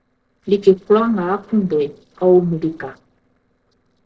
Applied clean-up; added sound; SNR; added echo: neural separator model SepFormer DNS4.